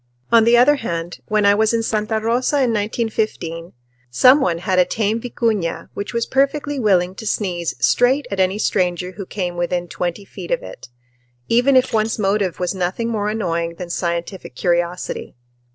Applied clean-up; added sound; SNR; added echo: neural separator model SepFormer DNS4.